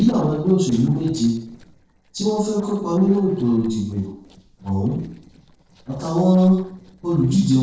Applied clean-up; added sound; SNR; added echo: neural separator model SepFormer DNS4.